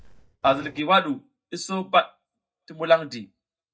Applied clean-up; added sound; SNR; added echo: neural mask model DeepFilterNet 3.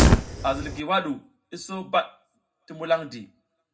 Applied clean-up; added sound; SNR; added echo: none; Fire; -2 dB; reverberation time 0.3 s.